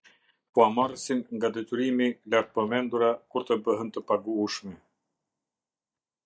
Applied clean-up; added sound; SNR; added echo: neural mask model DeepFilterNet 3.